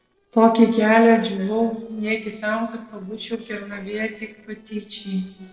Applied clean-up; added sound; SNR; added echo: neural separator model SepFormer DNS4.